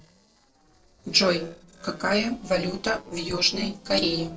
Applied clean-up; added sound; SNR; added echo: neural separator model SepFormer DNS4.